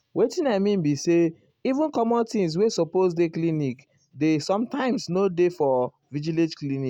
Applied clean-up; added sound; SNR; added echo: none; none; none; none.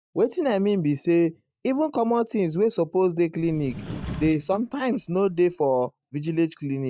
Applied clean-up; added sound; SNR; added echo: neural mask model DeepFilterNet 3.